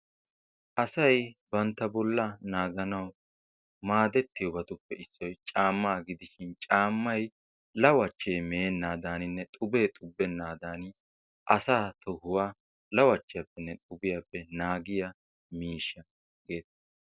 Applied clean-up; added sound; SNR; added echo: none; none; none; none.